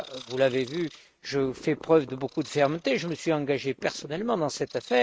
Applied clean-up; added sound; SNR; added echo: neural mask model RNNoise.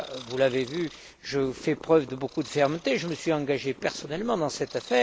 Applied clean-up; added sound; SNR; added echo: none; Purr; 19 dB; none.